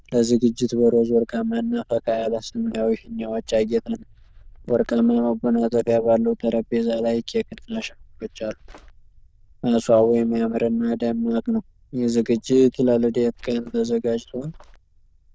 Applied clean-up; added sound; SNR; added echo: neural diffusion model UNIVERSE++.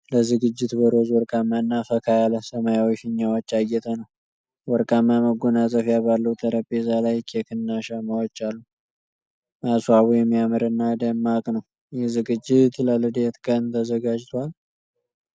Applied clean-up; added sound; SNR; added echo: none; none; none; none.